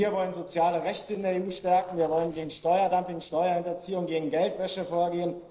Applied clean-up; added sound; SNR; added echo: neural separator model SepFormer DNS4.